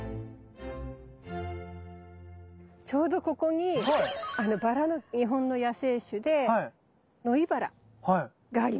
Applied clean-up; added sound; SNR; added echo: none; none; none; none.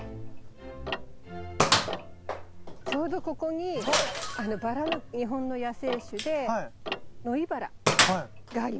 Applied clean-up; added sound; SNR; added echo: none; Tick-tock + Gunshot, gunfire; -1 dB; none.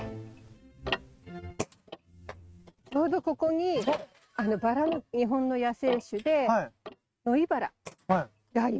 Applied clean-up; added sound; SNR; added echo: neural mask model RNNoise.